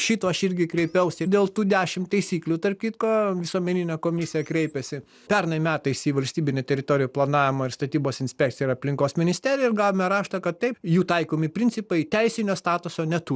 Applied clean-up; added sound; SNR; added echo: neural separator model SepFormer DNS4.